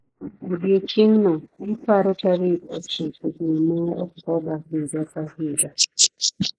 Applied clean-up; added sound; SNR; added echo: neural mask model Resemble Enhance denoiser.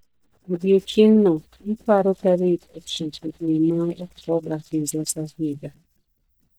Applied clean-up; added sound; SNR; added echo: neural mask model DeepFilterNet 3.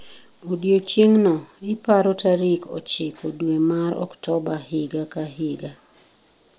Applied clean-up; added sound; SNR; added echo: none; none; none; none.